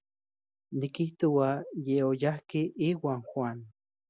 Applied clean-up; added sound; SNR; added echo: none; none; none; none.